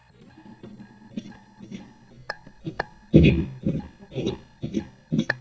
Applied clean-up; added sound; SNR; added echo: neural mask model DeepFilterNet 3.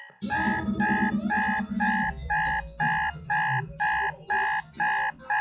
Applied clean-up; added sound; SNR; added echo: classical method WPE with log-MMSE.